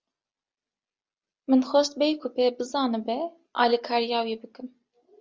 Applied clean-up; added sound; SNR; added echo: none; none; none; none.